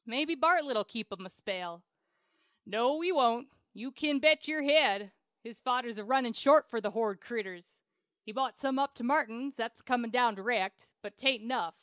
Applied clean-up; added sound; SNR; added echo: none; none; none; none.